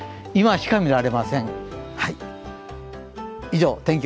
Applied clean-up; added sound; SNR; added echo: none; none; none; none.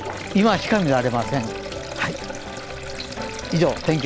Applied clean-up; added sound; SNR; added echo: none; Sink (filling or washing); 10 dB; none.